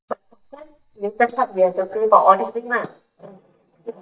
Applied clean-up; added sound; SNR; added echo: neural mask model DeepFilterNet 3.